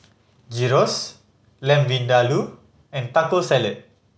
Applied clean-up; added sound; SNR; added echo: none; none; none; none.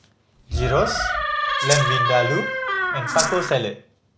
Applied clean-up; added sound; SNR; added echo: none; Door + Rattle (instrument); -1 dB; none.